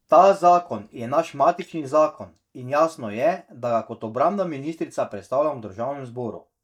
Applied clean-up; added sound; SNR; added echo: neural mask model DeepFilterNet 3.